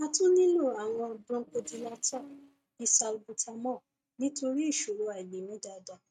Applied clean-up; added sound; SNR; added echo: neural mask model RNNoise.